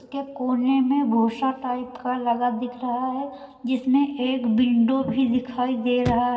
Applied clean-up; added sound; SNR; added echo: none; Chirp, tweet / Slam / Car; 19 dB; reverberation time 1.8 s.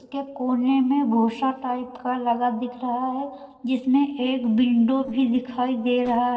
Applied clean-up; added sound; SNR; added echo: neural separator model SepFormer DNS4.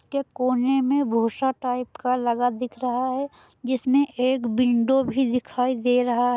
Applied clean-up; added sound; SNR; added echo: none; none; none; none.